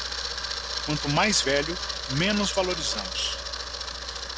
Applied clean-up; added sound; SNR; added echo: none; Camera; 4 dB; none.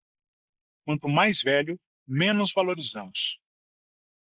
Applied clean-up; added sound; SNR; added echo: neural mask model Resemble Enhance denoiser.